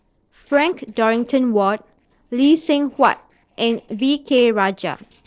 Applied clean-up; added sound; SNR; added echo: neural separator model SepFormer DNS4.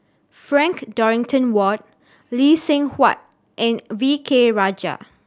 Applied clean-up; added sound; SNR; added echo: none; none; none; none.